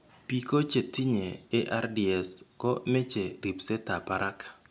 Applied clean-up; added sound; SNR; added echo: none; none; none; none.